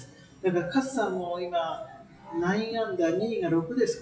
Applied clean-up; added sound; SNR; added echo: classical method WPE with log-MMSE.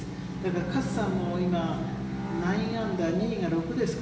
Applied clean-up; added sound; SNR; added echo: none; Bowed string instrument; 6 dB; reverberation time 1.0 s.